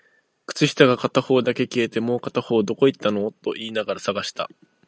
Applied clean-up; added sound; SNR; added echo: none; none; none; none.